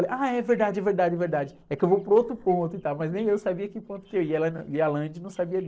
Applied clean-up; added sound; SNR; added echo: neural separator model SepFormer DNS4.